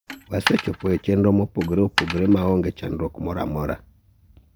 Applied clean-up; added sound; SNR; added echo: none; Coin (dropping); 8 dB; none.